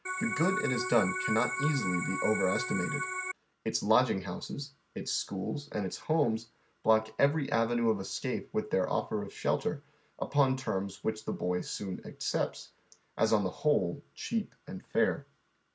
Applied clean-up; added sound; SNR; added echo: none; Organ; 3 dB; none.